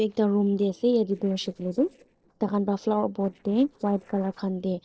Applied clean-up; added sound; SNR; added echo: neural separator model SepFormer DNS4.